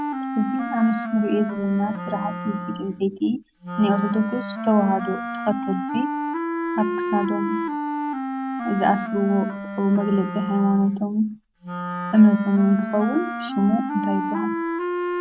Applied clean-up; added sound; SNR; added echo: none; Wind instrument, woodwind instrument; 5 dB; none.